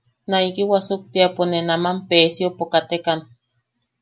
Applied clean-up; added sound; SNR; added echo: none; none; none; none.